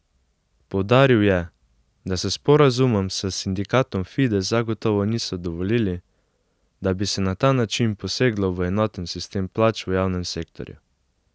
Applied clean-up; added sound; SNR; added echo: none; none; none; none.